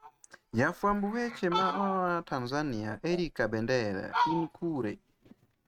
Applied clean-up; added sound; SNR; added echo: neural mask model RNNoise.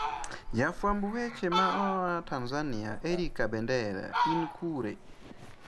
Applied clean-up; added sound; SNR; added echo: none; Fowl; 3 dB; none.